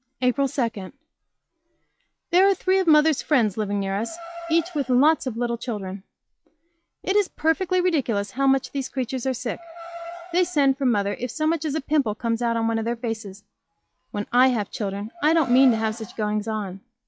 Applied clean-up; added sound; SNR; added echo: classical method log-MMSE.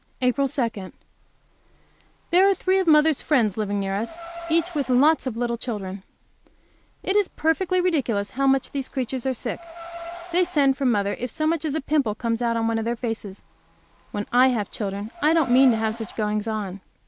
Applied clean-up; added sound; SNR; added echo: none; Car; 19 dB; none.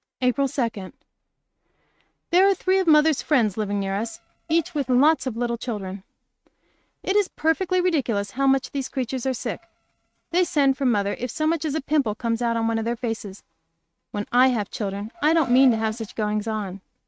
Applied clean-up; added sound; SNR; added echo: neural mask model RNNoise.